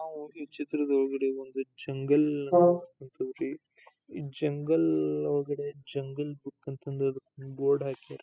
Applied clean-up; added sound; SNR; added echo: classical method spectral subtraction.